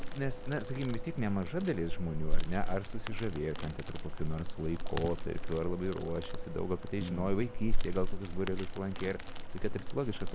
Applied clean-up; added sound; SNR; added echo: none; Crackle; -4 dB; none.